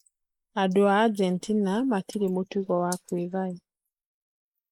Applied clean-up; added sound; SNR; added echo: neural mask model Resemble Enhance denoiser.